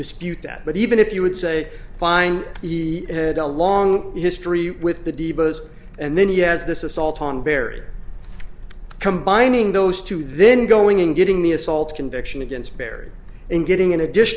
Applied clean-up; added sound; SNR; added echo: none; none; none; none.